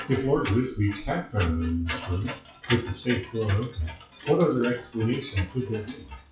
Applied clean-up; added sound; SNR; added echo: classical method WPE with log-MMSE.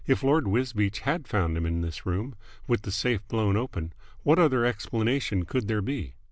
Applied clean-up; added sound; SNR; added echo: none; none; none; none.